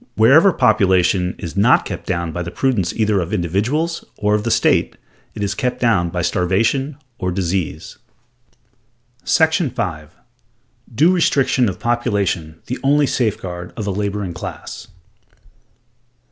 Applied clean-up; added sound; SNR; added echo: none; none; none; none.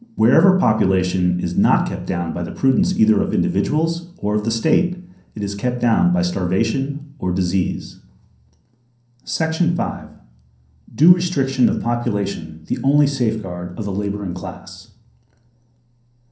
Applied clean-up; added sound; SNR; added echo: none; none; none; reverberation time 0.6 s.